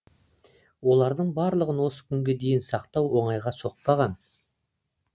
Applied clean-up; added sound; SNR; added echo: none; none; none; none.